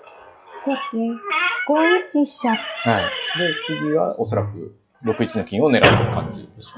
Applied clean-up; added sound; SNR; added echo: classical method log-MMSE.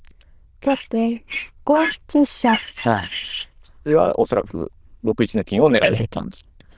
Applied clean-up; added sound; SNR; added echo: neural diffusion model UNIVERSE++.